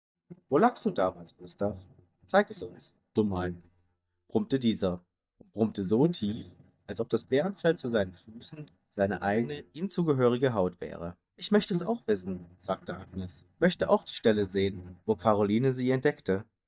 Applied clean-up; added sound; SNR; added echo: neural mask model DeepFilterNet 3.